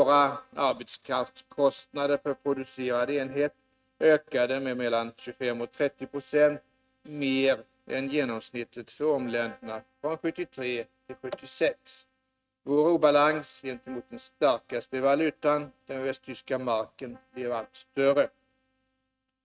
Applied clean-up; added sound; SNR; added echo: neural mask model RNNoise.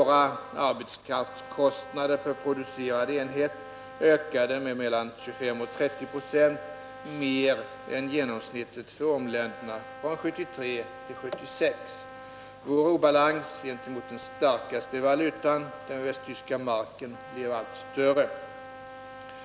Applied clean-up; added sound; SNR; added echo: none; Brass instrument; 16 dB; none.